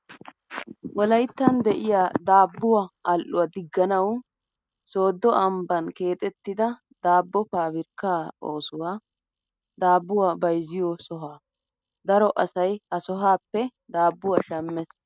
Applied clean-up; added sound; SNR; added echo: neural mask model RNNoise.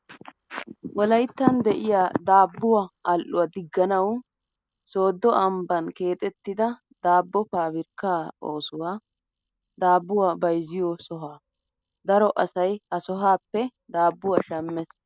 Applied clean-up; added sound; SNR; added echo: none; Cricket; 19 dB; none.